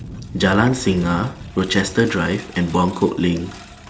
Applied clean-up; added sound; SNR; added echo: none; Engine; 16 dB; none.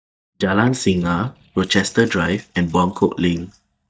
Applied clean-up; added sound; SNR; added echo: neural mask model DeepFilterNet 3.